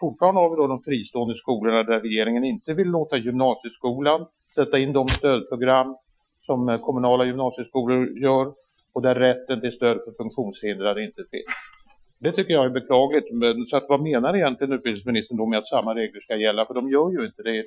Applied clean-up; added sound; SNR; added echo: classical method Wiener filter.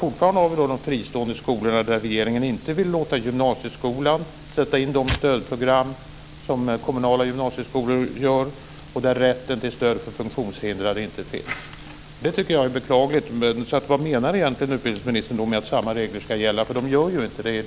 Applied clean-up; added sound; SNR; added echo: none; Tearing; 12 dB; none.